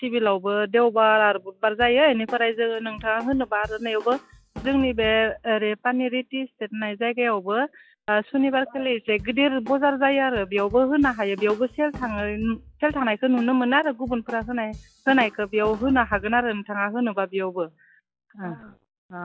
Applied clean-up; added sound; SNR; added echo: classical method log-MMSE.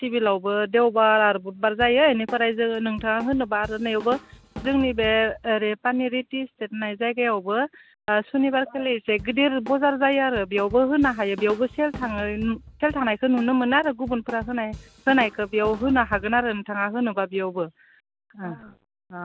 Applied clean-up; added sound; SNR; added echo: none; Drum / Drum kit; 17 dB; none.